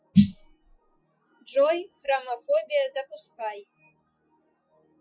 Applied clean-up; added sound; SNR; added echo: classical method Wiener filter.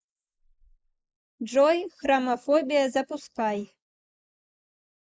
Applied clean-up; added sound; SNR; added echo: neural mask model Resemble Enhance denoiser.